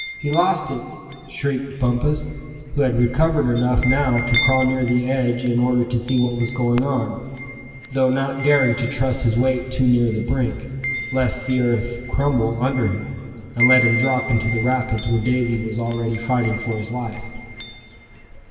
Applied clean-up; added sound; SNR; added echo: none; Wind chime; 10 dB; reverberation time 2.9 s.